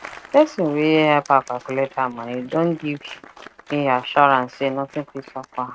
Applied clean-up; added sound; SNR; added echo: neural mask model RNNoise.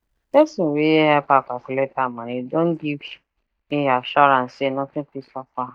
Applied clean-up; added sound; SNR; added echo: neural mask model DeepFilterNet 3.